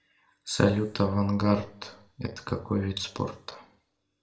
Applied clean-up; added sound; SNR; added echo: none; none; none; reverberation time 0.4 s.